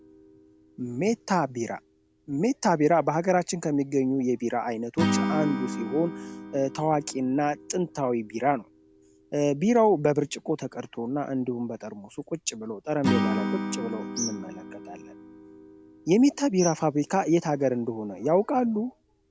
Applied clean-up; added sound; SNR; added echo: none; Acoustic guitar / Strum; 9 dB; none.